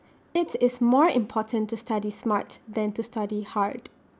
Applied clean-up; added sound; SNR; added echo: none; none; none; none.